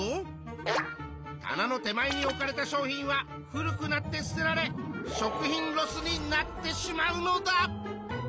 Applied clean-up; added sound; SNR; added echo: none; none; none; none.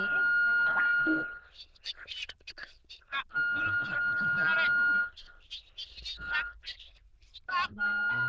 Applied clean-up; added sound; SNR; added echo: neural diffusion model UNIVERSE++.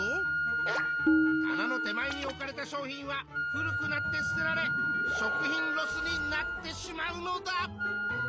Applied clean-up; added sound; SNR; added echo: none; Wind instrument, woodwind instrument + Tabla; -5 dB; none.